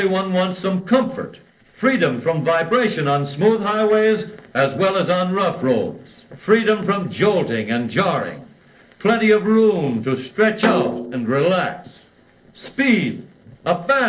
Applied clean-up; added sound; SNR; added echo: neural separator model SepFormer DNS4.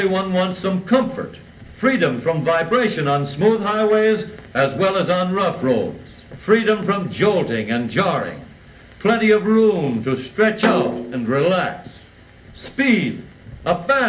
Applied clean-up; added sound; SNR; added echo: none; Snare drum; 9 dB; reverberation time 0.3 s.